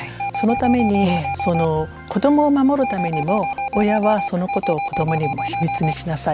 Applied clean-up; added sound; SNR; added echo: none; Alarm; 5 dB; none.